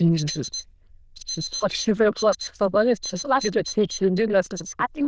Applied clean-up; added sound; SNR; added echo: neural diffusion model UNIVERSE++.